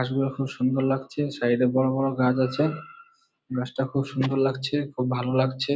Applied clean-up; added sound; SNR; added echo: none; none; none; none.